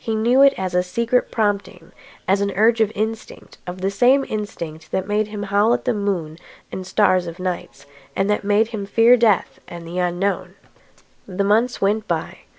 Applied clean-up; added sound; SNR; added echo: none; none; none; none.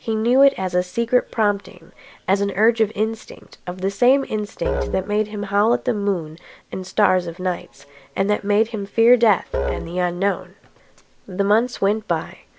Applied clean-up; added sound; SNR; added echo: none; Musical instrument; 10 dB; none.